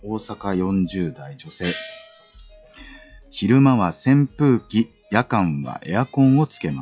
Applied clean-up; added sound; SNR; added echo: classical method log-MMSE.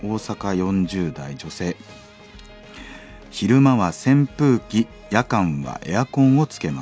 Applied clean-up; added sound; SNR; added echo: none; none; none; none.